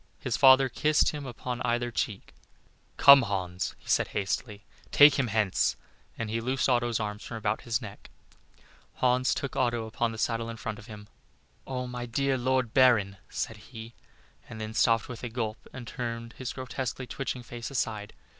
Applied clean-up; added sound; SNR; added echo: none; none; none; none.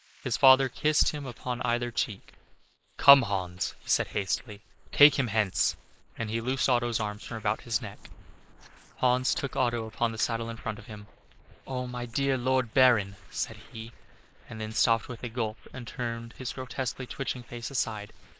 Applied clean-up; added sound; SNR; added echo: neural mask model Resemble Enhance denoiser.